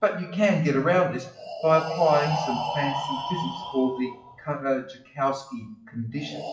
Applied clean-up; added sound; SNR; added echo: classical method WPE with log-MMSE.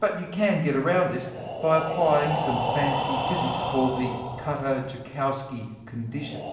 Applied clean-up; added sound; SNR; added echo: none; Breathing; 5 dB; reverberation time 1.0 s.